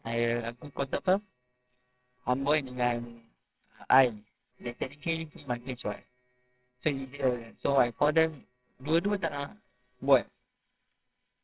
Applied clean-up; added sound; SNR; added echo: neural separator model SepFormer WHAMR!.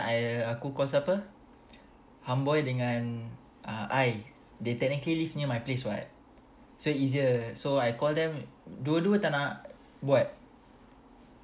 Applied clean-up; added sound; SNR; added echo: none; none; none; none.